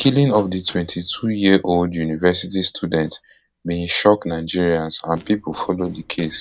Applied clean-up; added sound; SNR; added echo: neural separator model SepFormer DNS4.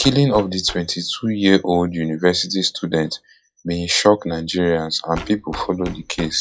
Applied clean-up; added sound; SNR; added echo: classical method log-MMSE.